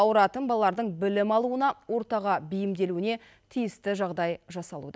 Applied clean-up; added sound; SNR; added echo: none; none; none; none.